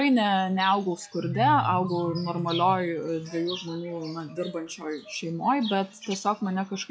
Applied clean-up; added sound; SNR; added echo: classical method log-MMSE.